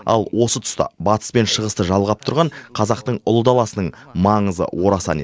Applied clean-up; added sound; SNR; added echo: none; none; none; none.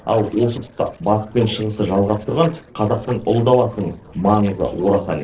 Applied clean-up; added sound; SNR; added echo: neural separator model SepFormer DNS4.